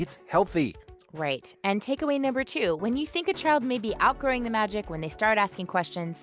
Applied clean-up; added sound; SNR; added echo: none; none; none; none.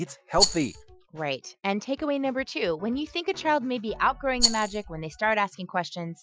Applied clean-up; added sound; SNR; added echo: classical method Wiener filter.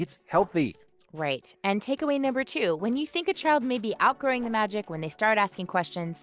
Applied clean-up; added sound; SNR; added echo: neural separator model SepFormer DNS4.